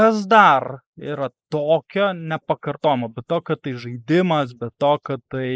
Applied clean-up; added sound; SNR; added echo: neural mask model Resemble Enhance denoiser.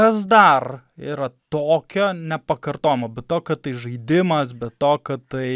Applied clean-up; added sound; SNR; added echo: none; none; none; none.